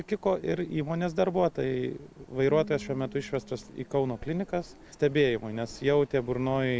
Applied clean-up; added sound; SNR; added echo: none; Piano; 19 dB; none.